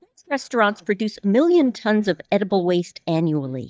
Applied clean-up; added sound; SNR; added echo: neural mask model DeepFilterNet 3.